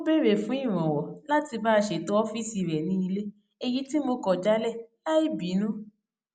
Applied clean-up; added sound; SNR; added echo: none; none; none; none.